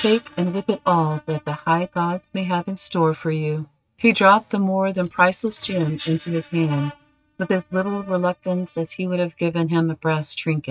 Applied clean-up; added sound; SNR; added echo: neural mask model RNNoise.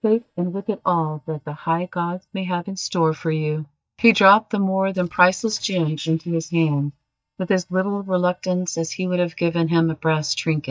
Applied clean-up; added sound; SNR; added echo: neural mask model DeepFilterNet 3.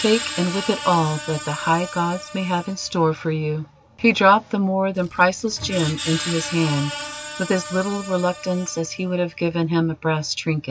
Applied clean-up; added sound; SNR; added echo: none; Screech; 12 dB; none.